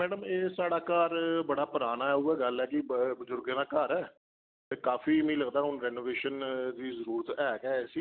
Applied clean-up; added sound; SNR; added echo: none; none; none; none.